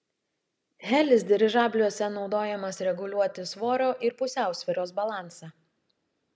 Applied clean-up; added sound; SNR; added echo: none; none; none; none.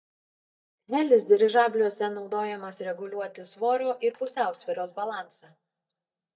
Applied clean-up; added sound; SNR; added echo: neural mask model DeepFilterNet 3.